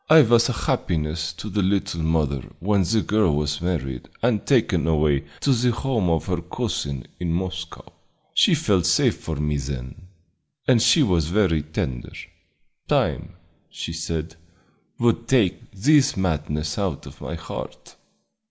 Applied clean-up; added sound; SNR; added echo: none; none; none; none.